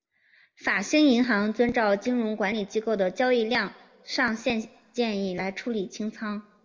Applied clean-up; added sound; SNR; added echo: none; none; none; reverberation time 1.4 s.